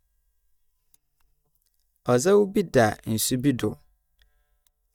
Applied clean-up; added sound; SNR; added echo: neural mask model DeepFilterNet 3.